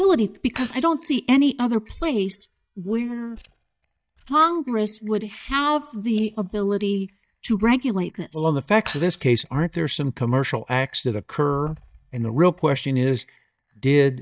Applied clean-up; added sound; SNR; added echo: neural mask model DeepFilterNet 3.